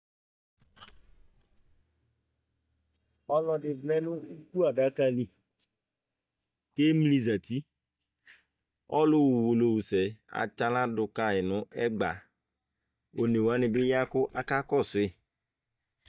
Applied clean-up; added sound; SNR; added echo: neural mask model DeepFilterNet 3.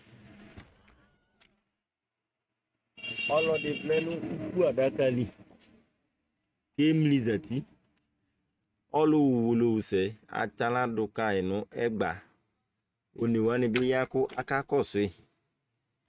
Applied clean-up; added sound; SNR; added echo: neural mask model RNNoise.